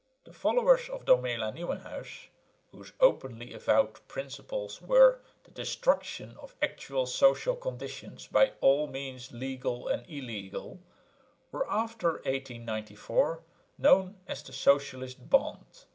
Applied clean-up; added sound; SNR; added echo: none; none; none; none.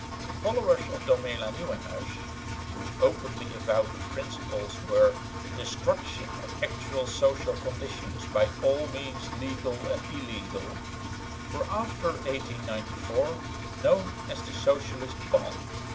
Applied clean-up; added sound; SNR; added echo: none; Engine; 6 dB; none.